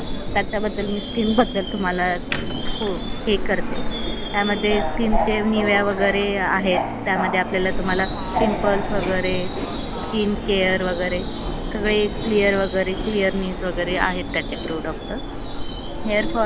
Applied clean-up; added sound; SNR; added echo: none; Screech / Subway, metro, underground + Subway, metro, underground; 2 dB; none.